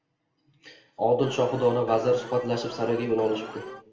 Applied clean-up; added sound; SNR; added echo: none; Alarm; 13 dB; reverberation time 0.7 s.